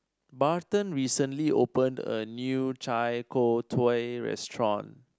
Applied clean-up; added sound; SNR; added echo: none; none; none; none.